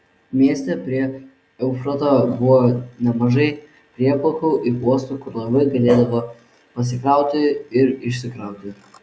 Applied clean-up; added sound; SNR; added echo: none; none; none; none.